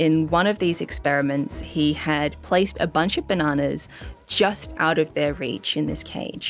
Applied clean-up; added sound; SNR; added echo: none; none; none; none.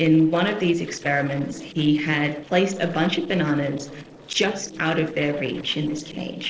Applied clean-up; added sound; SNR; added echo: neural separator model SepFormer DNS4.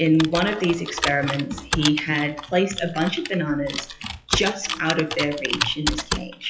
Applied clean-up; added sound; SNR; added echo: classical method WPE with log-MMSE.